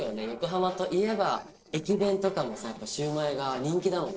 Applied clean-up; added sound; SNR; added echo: neural separator model SepFormer DNS4.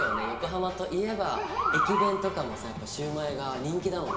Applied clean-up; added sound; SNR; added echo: none; Motor vehicle (road) / Siren; 2 dB; reverberation time 2.2 s.